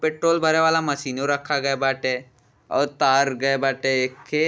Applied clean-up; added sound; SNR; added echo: none; none; none; none.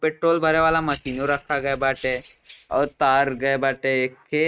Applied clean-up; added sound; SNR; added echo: neural mask model RNNoise.